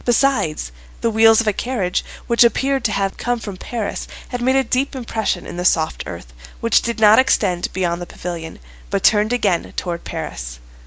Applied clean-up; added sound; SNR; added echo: none; none; none; none.